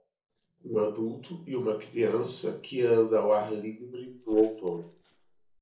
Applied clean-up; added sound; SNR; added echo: neural separator model SepFormer DNS4.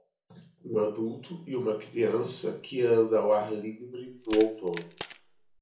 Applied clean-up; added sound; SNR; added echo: none; Crack; 15 dB; reverberation time 0.6 s.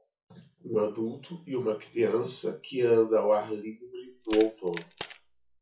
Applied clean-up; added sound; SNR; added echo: classical method WPE with log-MMSE.